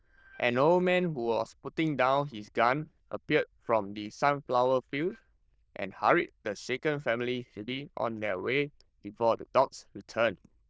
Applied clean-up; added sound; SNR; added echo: neural diffusion model UNIVERSE++.